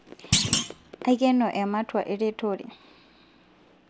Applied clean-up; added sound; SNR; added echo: none; Thump, thud; 0 dB; none.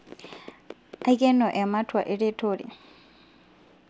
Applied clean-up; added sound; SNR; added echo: none; none; none; none.